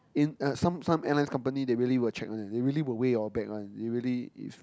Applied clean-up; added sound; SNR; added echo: none; none; none; none.